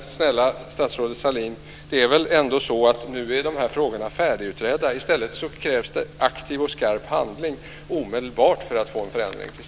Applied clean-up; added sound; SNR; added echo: none; none; none; none.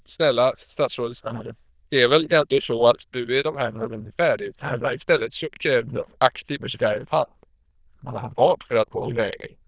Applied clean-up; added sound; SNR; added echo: neural diffusion model UNIVERSE++.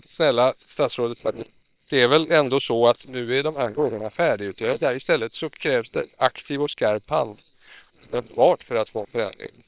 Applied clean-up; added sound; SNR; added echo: neural separator model SepFormer WHAM!.